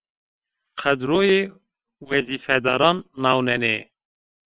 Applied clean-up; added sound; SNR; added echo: neural separator model SepFormer WHAM!.